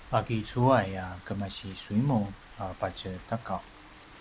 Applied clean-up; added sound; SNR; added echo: none; Rain; 19 dB; none.